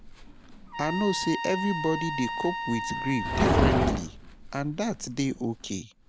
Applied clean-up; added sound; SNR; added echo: none; Livestock, farm animals, working animals + Trumpet; 0 dB; none.